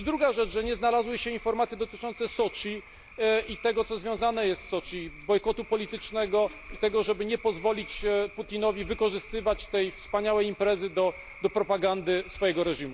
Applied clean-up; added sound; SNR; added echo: none; Cricket / Frog; 16 dB; none.